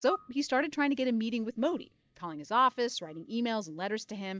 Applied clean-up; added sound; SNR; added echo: neural mask model DeepFilterNet 3.